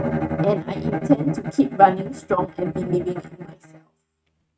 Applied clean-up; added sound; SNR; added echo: neural mask model RNNoise.